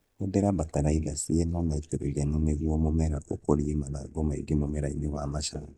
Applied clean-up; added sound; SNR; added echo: neural mask model DeepFilterNet 3.